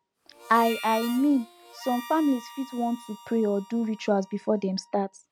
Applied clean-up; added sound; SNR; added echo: none; Harmonica; 17 dB; none.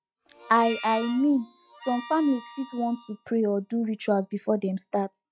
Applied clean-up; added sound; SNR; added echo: classical method log-MMSE.